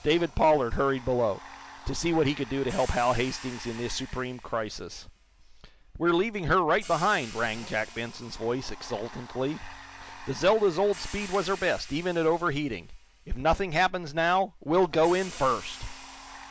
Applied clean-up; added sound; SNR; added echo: none; Hi-hat + Domestic sounds, home sounds; 18 dB; none.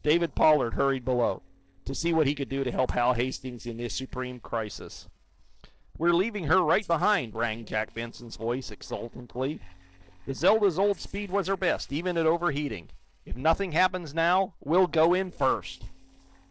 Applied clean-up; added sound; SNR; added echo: neural separator model SepFormer DNS4.